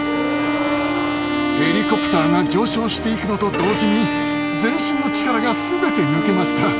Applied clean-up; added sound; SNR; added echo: none; Bowed string instrument; 0 dB; none.